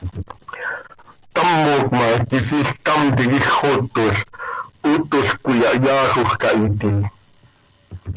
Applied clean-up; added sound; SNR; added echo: none; none; none; none.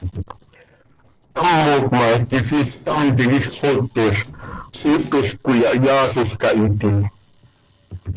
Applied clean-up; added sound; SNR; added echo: neural separator model SepFormer DNS4.